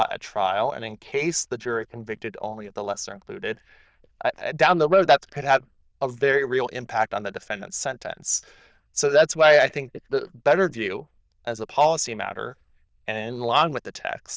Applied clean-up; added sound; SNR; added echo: neural diffusion model UNIVERSE++.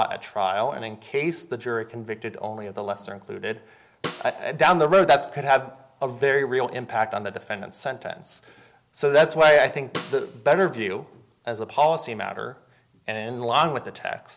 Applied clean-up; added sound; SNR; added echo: none; Snare drum; 15 dB; none.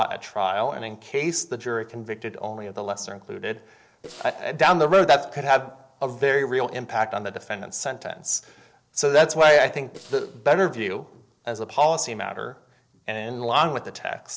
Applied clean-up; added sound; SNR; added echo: neural separator model SepFormer DNS4.